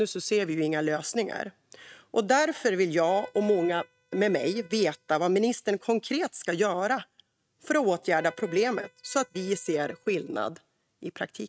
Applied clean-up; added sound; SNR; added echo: neural mask model RNNoise.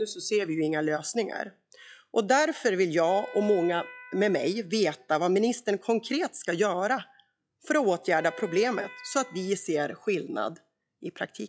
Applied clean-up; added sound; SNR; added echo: classical method log-MMSE.